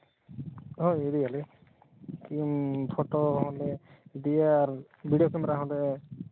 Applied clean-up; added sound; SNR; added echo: none; none; none; none.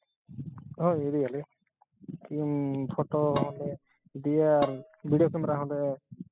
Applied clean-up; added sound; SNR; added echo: classical method spectral subtraction.